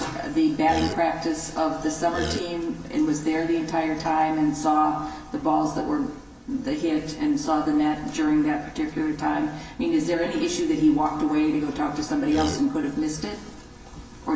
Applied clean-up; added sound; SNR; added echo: none; Burping, eructation; 6 dB; reverberation time 0.2 s.